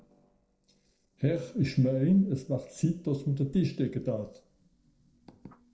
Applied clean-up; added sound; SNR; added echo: neural separator model SepFormer DNS4.